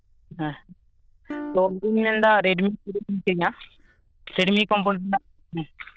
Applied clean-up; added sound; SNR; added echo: neural diffusion model UNIVERSE++.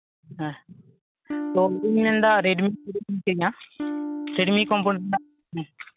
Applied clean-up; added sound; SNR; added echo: neural mask model RNNoise.